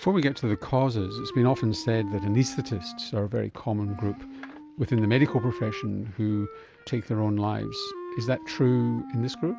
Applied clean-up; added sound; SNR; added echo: none; Wind instrument, woodwind instrument; 14 dB; none.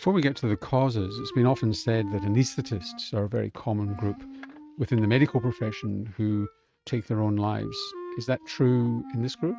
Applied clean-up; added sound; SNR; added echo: neural mask model RNNoise.